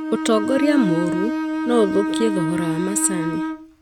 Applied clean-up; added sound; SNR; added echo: none; Bowed string instrument; 2 dB; none.